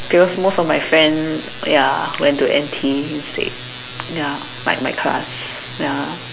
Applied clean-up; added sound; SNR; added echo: none; none; none; none.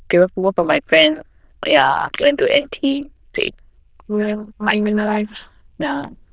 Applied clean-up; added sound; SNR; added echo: neural diffusion model UNIVERSE++.